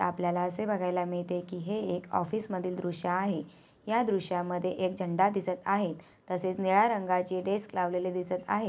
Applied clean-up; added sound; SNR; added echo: none; none; none; none.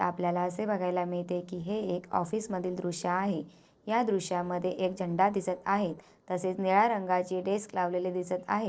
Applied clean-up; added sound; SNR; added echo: neural separator model SepFormer DNS4.